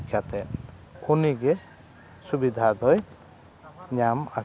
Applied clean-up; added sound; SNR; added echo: none; none; none; none.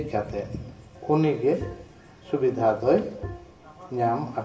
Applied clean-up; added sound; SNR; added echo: none; Bowed string instrument; 13 dB; reverberation time 0.7 s.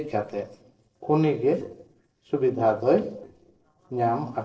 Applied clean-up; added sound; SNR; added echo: neural separator model SepFormer DNS4.